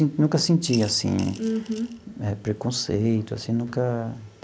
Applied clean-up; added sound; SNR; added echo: none; Coin (dropping) / Glass; 18 dB; none.